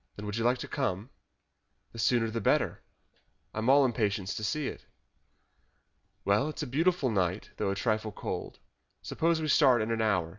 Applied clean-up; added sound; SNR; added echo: none; none; none; none.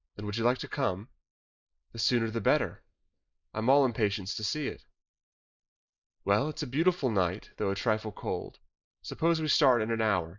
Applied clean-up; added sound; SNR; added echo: neural mask model Resemble Enhance denoiser.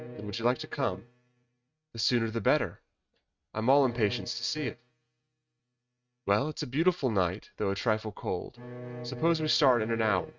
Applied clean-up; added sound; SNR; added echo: neural mask model RNNoise.